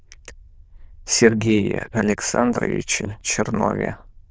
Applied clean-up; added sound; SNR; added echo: neural diffusion model UNIVERSE++.